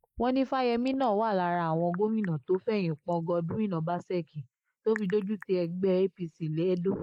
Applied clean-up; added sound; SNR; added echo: neural mask model Resemble Enhance denoiser.